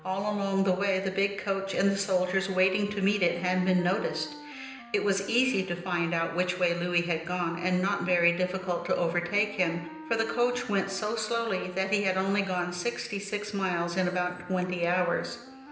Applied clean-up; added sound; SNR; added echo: none; Wind instrument, woodwind instrument; 20 dB; reverberation time 0.9 s.